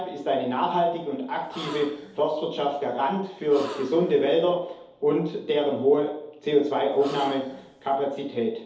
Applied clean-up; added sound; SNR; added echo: none; Gasp; 16 dB; reverberation time 2.2 s.